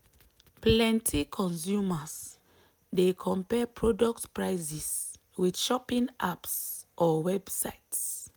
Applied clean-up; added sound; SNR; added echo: none; none; none; none.